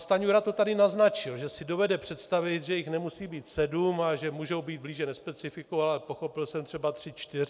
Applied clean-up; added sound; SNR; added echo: none; none; none; none.